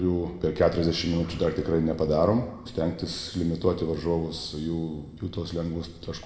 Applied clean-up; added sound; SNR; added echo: none; none; none; reverberation time 0.9 s.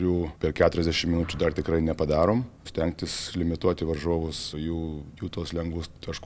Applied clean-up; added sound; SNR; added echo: none; none; none; none.